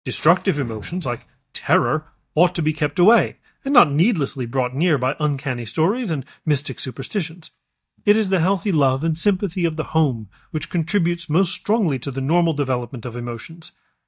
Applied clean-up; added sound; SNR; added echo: neural mask model DeepFilterNet 3.